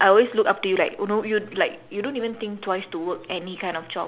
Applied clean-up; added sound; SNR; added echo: none; none; none; none.